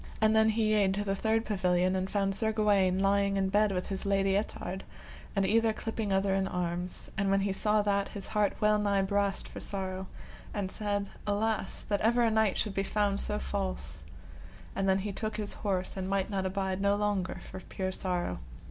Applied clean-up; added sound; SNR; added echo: none; none; none; none.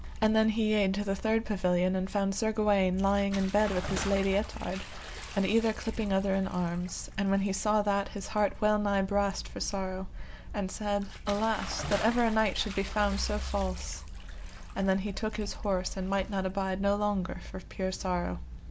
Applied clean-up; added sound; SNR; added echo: none; Bathtub (filling or washing) / Splash, splatter; 17 dB; none.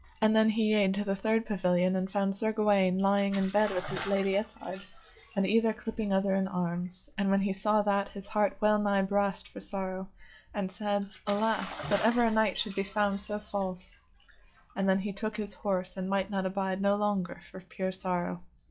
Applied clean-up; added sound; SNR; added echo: classical method log-MMSE.